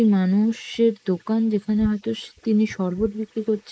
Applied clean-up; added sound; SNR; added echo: neural mask model Resemble Enhance denoiser.